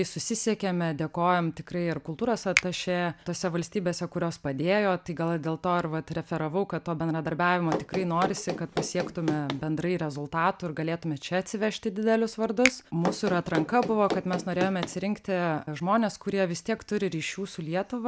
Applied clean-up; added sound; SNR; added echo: none; Run + Finger snapping; 6 dB; none.